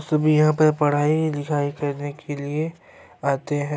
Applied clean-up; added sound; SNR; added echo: none; none; none; none.